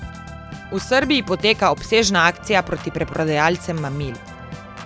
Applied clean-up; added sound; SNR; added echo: none; Organ; 14 dB; none.